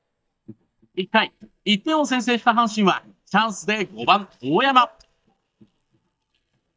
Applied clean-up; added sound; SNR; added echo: neural mask model DeepFilterNet 3.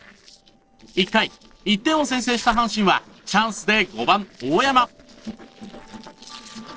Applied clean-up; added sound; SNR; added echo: neural separator model SepFormer DNS4.